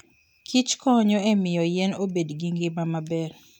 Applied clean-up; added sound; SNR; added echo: none; none; none; none.